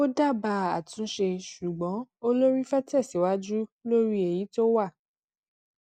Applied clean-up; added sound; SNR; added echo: none; none; none; none.